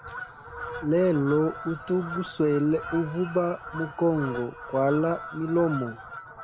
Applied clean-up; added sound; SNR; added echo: none; Fowl; 12 dB; none.